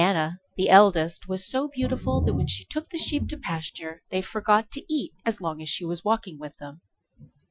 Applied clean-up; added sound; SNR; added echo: classical method Wiener filter.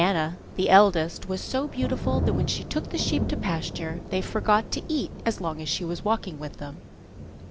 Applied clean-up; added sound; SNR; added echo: none; Thunder; 7 dB; none.